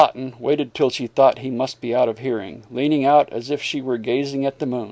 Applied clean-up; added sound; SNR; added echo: none; none; none; none.